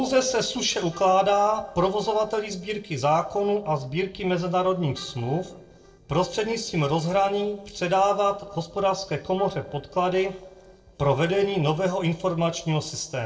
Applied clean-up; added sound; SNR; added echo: neural separator model SepFormer DNS4.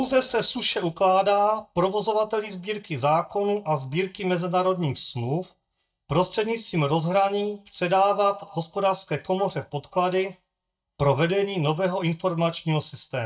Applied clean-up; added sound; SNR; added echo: neural mask model DeepFilterNet 3.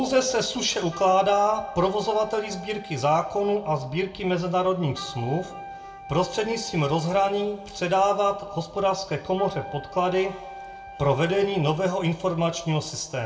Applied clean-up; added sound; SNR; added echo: none; Wind instrument, woodwind instrument; 17 dB; reverberation time 0.2 s.